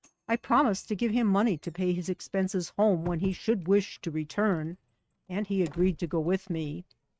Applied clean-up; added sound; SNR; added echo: neural mask model RNNoise.